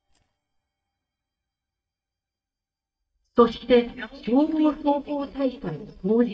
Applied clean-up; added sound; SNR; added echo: neural mask model DeepFilterNet 3.